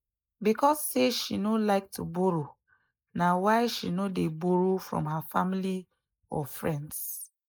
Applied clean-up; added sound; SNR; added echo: neural mask model Resemble Enhance denoiser.